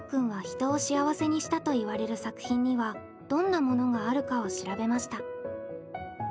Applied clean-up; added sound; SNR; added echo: none; none; none; none.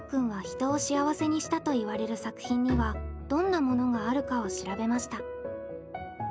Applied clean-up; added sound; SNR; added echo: none; Bowed string instrument; 13 dB; none.